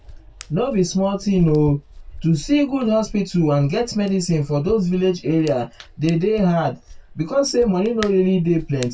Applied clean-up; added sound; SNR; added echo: none; Hands; 19 dB; reverberation time 0.1 s.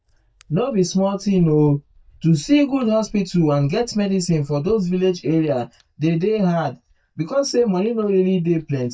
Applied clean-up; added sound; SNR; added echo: neural mask model DeepFilterNet 3.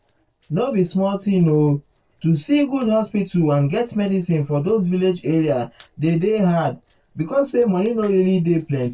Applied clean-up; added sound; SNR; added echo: neural separator model SepFormer DNS4.